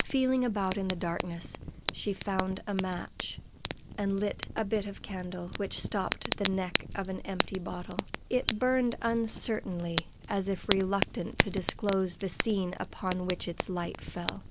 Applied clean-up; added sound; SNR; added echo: none; Fire; 5 dB; none.